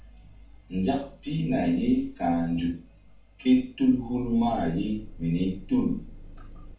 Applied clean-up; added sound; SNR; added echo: none; Engine; 15 dB; reverberation time 0.3 s.